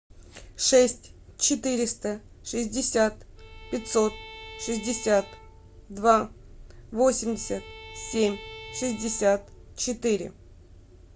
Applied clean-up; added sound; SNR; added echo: none; Bowed string instrument; 18 dB; none.